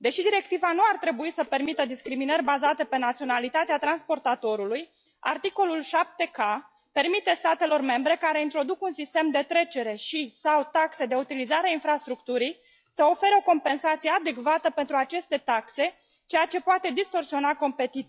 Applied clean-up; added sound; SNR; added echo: classical method log-MMSE.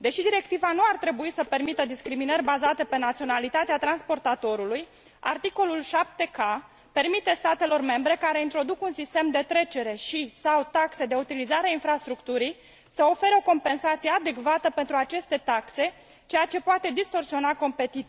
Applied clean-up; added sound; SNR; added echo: none; Dishes, pots, and pans; 19 dB; none.